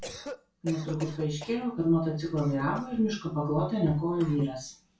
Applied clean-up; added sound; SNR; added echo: none; Cough; 17 dB; reverberation time 0.3 s.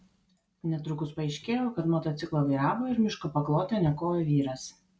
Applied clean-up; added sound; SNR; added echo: none; none; none; none.